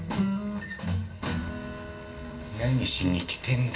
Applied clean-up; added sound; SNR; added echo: none; none; none; reverberation time 0.2 s.